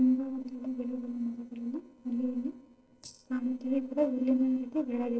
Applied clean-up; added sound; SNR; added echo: neural separator model SepFormer DNS4.